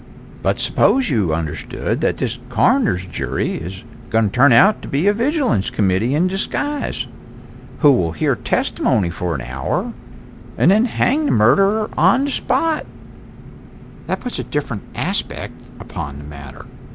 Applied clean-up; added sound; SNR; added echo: none; Engine; 16 dB; none.